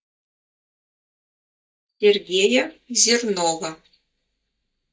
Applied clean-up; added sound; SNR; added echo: neural mask model DeepFilterNet 3.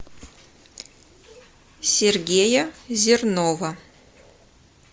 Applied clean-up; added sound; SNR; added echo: none; none; none; none.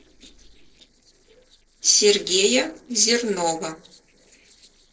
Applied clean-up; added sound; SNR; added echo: neural separator model SepFormer DNS4.